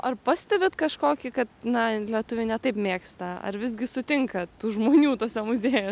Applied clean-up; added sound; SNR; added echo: none; none; none; none.